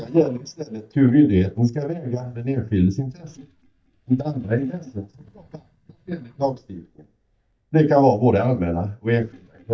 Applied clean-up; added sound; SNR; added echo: neural mask model DeepFilterNet 3.